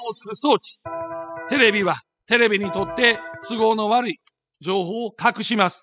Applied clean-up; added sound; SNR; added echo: classical method spectral subtraction.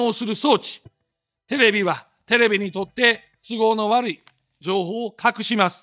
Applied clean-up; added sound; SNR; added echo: neural mask model DeepFilterNet 3.